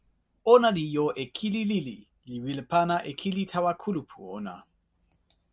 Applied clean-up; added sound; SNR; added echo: none; none; none; none.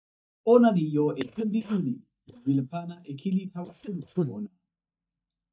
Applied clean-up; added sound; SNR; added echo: neural mask model DeepFilterNet 3.